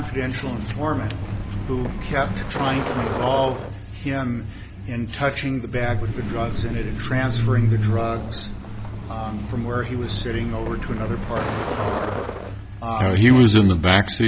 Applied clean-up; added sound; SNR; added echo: none; Truck; 4 dB; none.